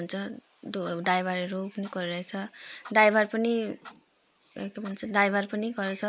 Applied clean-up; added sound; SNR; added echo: neural mask model Resemble Enhance denoiser.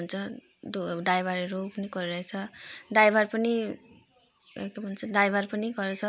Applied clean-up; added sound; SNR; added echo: none; none; none; none.